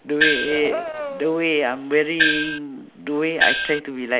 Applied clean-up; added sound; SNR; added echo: none; Gong; -3 dB; none.